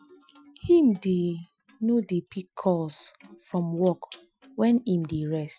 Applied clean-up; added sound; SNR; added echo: classical method Wiener filter.